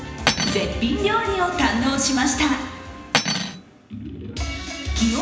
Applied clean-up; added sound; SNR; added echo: none; Cutlery, silverware; 5 dB; reverberation time 1.0 s.